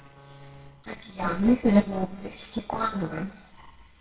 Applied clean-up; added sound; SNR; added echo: neural separator model SepFormer WHAMR!.